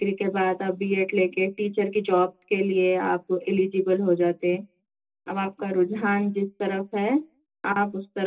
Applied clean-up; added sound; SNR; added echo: none; none; none; reverberation time 0.2 s.